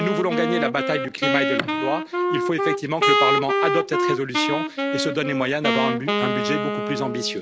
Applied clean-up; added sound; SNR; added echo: none; Wind instrument, woodwind instrument; -2 dB; none.